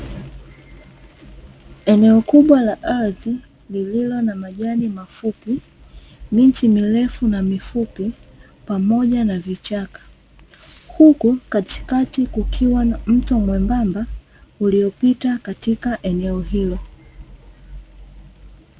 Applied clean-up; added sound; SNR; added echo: none; none; none; none.